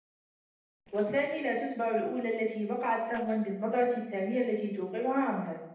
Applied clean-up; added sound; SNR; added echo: neural separator model SepFormer DNS4.